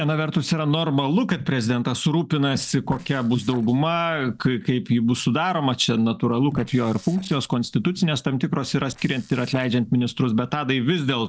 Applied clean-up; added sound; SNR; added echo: neural separator model SepFormer DNS4.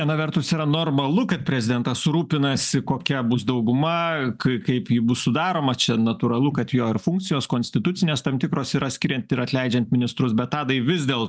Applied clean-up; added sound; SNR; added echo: none; none; none; none.